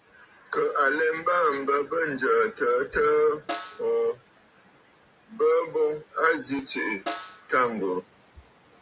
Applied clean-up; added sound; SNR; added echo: none; Snare drum; 14 dB; none.